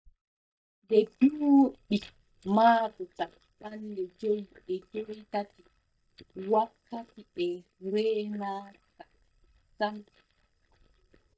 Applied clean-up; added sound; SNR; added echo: neural mask model DeepFilterNet 3.